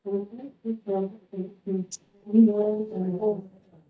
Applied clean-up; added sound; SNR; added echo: neural mask model DeepFilterNet 3.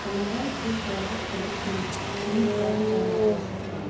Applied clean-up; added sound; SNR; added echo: none; Engine starting; -3 dB; reverberation time 0.9 s.